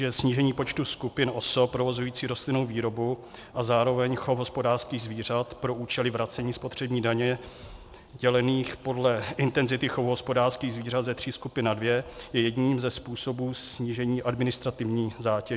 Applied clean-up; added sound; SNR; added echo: none; none; none; none.